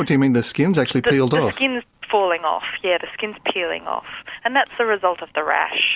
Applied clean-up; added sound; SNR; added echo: none; none; none; none.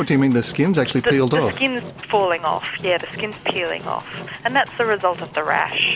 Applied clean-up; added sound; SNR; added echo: none; Engine; 16 dB; none.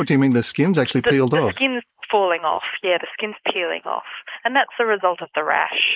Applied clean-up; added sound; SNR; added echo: neural mask model Resemble Enhance denoiser.